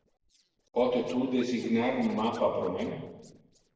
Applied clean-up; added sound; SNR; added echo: neural separator model SepFormer DNS4.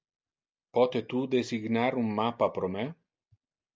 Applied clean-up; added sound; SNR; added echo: none; none; none; none.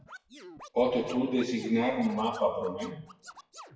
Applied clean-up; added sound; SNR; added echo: classical method WPE with log-MMSE.